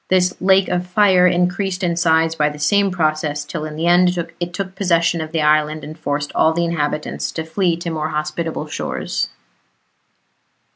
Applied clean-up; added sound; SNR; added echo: none; none; none; none.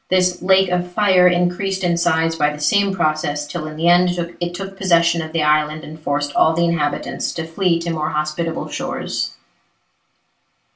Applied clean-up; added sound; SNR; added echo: none; none; none; reverberation time 0.2 s.